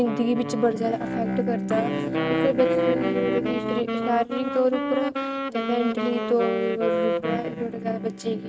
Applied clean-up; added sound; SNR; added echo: neural mask model RNNoise.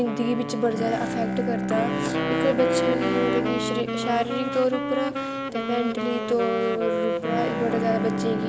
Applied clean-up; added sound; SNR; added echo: none; Wind instrument, woodwind instrument + Bowed string instrument; 0 dB; none.